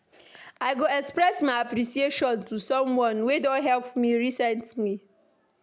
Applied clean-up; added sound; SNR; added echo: none; none; none; none.